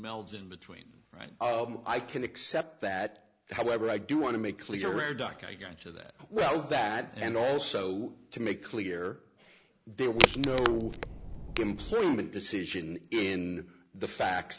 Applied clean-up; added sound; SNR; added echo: none; Crack; -2 dB; none.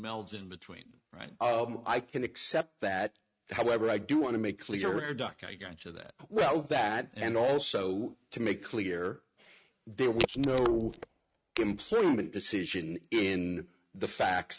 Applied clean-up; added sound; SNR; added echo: neural mask model RNNoise.